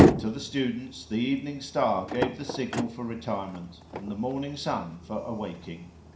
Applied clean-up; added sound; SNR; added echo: none; Motor vehicle (road); -1 dB; reverberation time 0.5 s.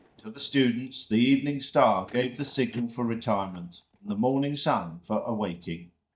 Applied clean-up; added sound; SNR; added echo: neural mask model DeepFilterNet 3.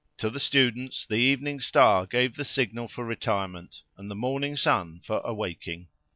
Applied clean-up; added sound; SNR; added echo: none; none; none; none.